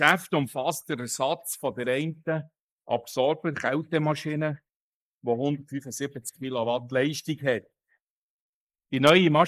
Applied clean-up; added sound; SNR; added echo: neural mask model Resemble Enhance denoiser.